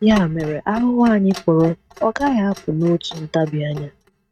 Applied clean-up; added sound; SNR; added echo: neural mask model RNNoise.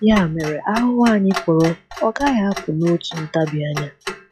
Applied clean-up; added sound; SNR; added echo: classical method log-MMSE.